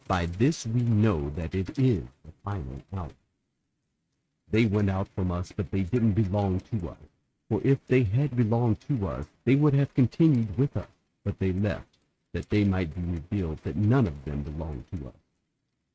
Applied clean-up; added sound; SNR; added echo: neural mask model RNNoise.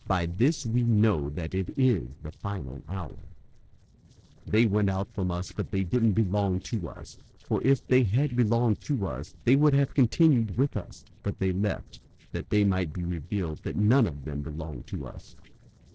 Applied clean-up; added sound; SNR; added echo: neural separator model SepFormer DNS4.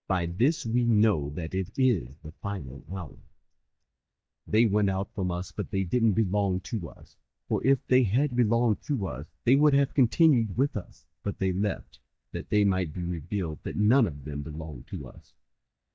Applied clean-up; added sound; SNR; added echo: neural mask model DeepFilterNet 3.